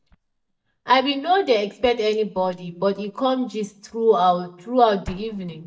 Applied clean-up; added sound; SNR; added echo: neural mask model DeepFilterNet 3.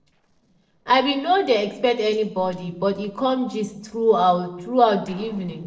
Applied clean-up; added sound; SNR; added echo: neural separator model SepFormer DNS4.